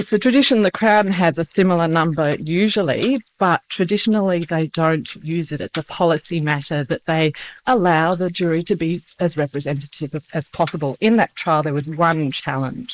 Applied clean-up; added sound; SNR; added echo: neural mask model Resemble Enhance denoiser.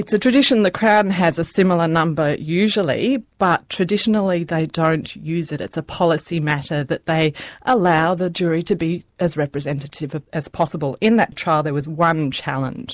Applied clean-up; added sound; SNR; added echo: none; none; none; none.